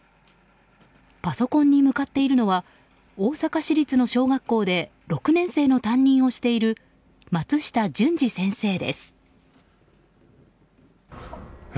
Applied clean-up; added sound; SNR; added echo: none; none; none; none.